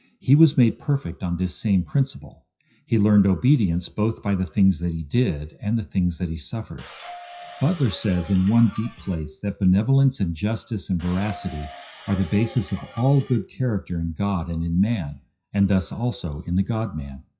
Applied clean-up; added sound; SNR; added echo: classical method WPE with log-MMSE.